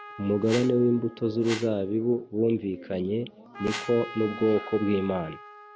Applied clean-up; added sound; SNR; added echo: none; Whoosh, swoosh, swish + Trumpet; 15 dB; none.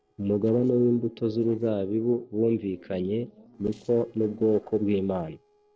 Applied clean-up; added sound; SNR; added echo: neural separator model SepFormer DNS4.